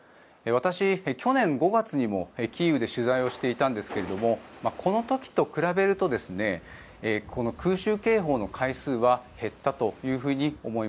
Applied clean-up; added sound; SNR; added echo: none; none; none; none.